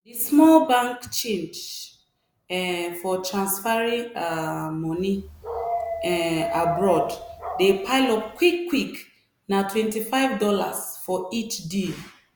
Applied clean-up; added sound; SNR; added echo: none; Dog; 6 dB; none.